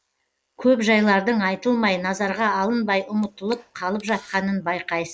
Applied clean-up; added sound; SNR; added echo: neural mask model Resemble Enhance denoiser.